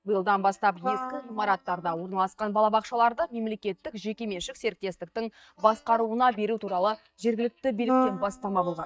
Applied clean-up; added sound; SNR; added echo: neural mask model DeepFilterNet 3.